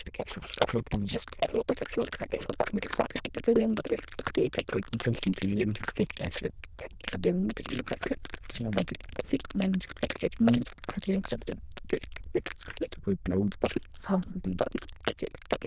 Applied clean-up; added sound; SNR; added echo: neural diffusion model UNIVERSE++.